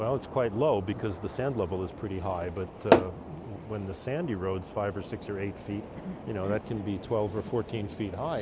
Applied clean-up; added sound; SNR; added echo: none; Tap / Hammer; -5 dB; none.